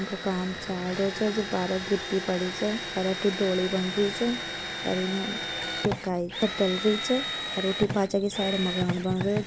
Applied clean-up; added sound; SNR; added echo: none; Drill; 6 dB; none.